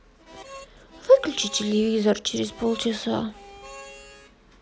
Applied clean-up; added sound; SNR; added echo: none; Harmonica; 19 dB; none.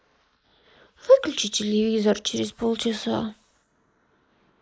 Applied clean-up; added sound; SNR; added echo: neural mask model Resemble Enhance denoiser.